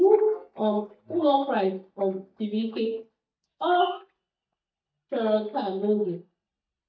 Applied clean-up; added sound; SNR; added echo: neural mask model DeepFilterNet 3.